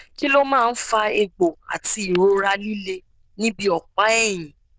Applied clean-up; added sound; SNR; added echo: neural diffusion model UNIVERSE++.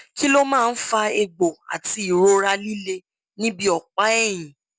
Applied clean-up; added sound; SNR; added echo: none; none; none; none.